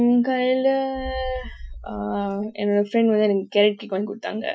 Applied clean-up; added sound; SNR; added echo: classical method Wiener filter.